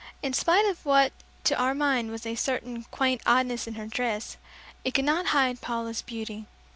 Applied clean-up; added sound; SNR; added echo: none; none; none; none.